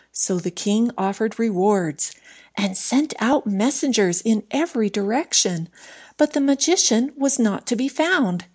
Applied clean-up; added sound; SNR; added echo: none; none; none; none.